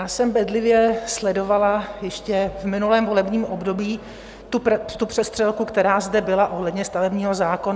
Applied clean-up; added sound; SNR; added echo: none; none; none; none.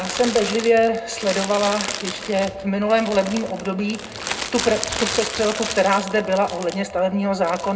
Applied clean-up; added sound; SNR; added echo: none; Crumpling, crinkling; 9 dB; reverberation time 0.2 s.